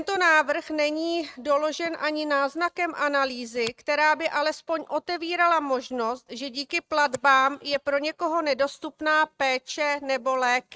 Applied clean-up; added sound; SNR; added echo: neural mask model RNNoise.